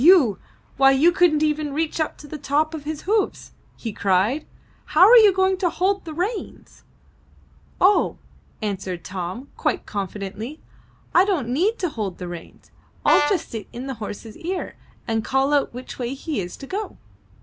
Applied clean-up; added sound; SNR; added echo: none; Brass instrument; 4 dB; none.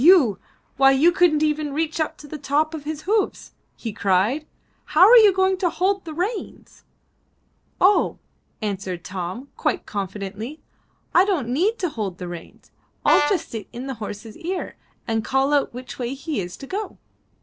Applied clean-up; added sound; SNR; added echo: neural separator model SepFormer DNS4.